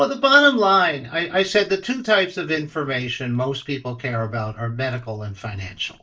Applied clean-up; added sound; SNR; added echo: neural mask model DeepFilterNet 3.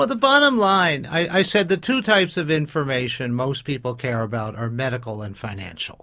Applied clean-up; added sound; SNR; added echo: none; none; none; none.